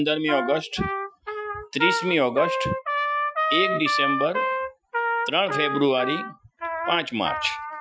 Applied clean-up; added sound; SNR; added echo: classical method Wiener filter.